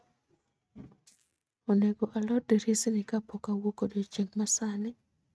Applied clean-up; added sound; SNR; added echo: neural mask model RNNoise.